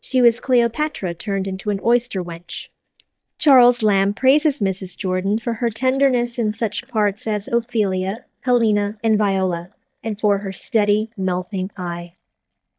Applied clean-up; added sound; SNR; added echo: neural mask model DeepFilterNet 3.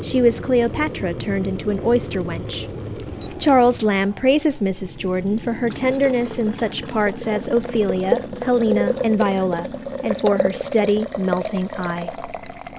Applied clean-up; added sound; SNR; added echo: none; Boiling; 7 dB; none.